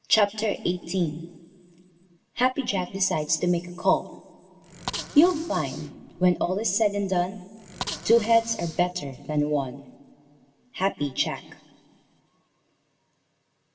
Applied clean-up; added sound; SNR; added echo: none; Bicycle; 12 dB; reverberation time 2.0 s.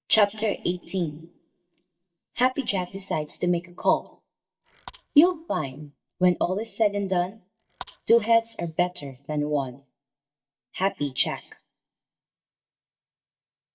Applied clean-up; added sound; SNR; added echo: neural mask model DeepFilterNet 3.